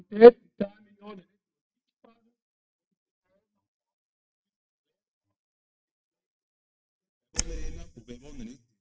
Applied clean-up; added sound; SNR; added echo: neural mask model DeepFilterNet 3.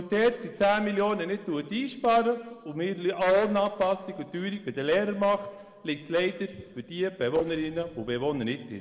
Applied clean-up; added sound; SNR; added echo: neural separator model SepFormer DNS4.